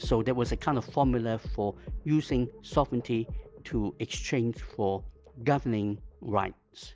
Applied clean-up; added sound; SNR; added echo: none; none; none; none.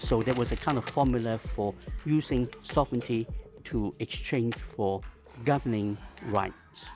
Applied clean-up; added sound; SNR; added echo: none; Crackle + Cough; 18 dB; none.